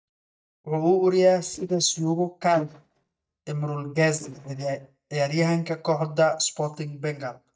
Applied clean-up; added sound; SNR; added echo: neural mask model DeepFilterNet 3.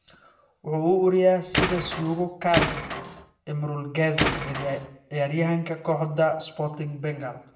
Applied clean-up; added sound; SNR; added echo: none; Tools; 2 dB; reverberation time 0.5 s.